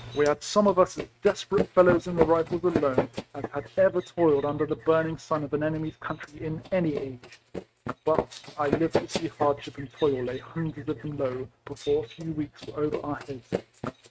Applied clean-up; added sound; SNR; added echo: neural mask model RNNoise.